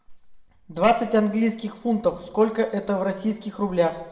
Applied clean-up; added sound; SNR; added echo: none; none; none; reverberation time 0.8 s.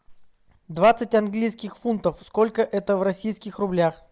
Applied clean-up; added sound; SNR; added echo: none; none; none; none.